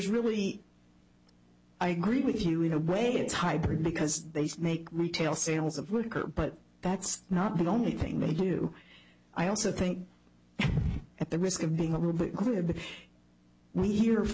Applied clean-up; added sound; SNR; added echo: none; none; none; none.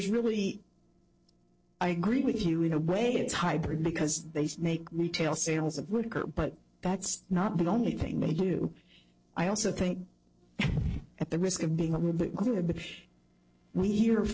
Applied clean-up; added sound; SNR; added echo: neural separator model SepFormer DNS4.